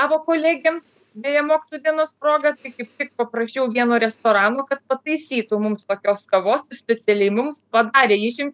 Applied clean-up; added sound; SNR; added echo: none; none; none; none.